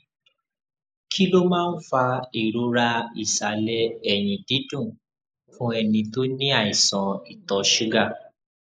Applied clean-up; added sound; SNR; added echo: neural mask model Resemble Enhance denoiser.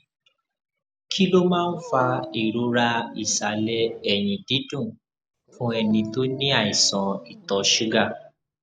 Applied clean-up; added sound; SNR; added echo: none; Dog; 17 dB; none.